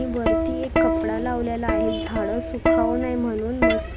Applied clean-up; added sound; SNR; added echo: none; Plucked string instrument; -3 dB; none.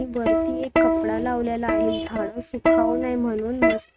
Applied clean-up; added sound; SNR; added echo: neural mask model RNNoise.